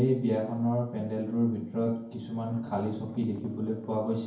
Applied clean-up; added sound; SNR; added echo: none; Strum; 18 dB; reverberation time 0.9 s.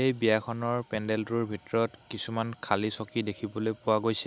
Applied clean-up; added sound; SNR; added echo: none; none; none; none.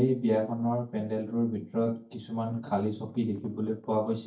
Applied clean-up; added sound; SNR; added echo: neural mask model DeepFilterNet 3.